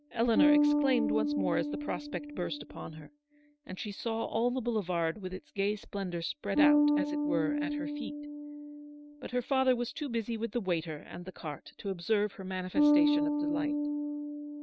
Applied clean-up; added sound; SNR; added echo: neural mask model RNNoise.